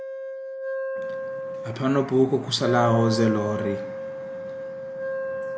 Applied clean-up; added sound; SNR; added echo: none; Wind instrument, woodwind instrument; 6 dB; none.